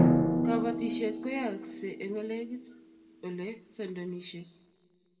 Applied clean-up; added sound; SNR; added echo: none; Drum; -5 dB; reverberation time 1.2 s.